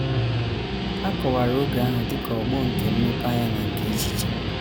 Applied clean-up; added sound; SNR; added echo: none; Guitar; -1 dB; none.